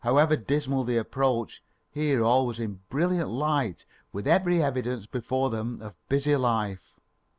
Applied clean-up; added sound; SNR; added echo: none; none; none; none.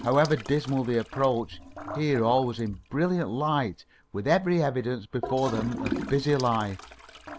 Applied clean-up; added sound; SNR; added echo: none; Toilet flush / Gurgling; 12 dB; none.